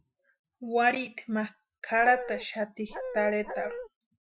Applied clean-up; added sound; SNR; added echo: classical method Wiener filter.